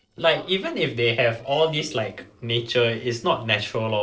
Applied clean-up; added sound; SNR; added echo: neural separator model SepFormer DNS4.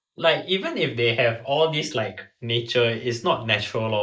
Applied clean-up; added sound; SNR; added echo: neural mask model Resemble Enhance denoiser.